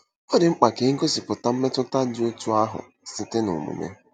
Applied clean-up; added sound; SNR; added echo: none; none; none; none.